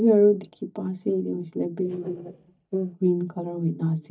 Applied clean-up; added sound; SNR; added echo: neural mask model DeepFilterNet 3.